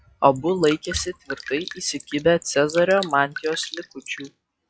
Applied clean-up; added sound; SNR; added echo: classical method log-MMSE.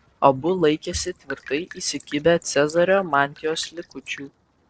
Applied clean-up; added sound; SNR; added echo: neural separator model SepFormer DNS4.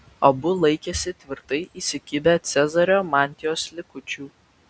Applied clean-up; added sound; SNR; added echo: none; none; none; none.